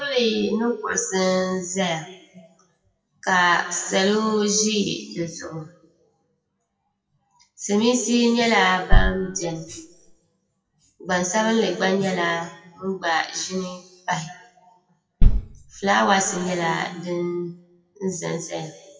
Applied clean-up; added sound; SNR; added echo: classical method WPE with log-MMSE.